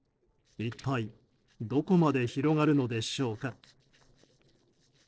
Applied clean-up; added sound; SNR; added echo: neural separator model SepFormer DNS4.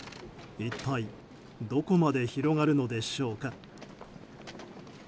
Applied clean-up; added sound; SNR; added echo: none; none; none; none.